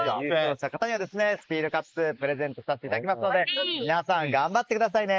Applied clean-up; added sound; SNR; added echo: neural mask model Resemble Enhance denoiser.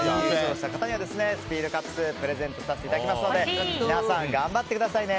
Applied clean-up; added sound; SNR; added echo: none; Keyboard (musical); 16 dB; none.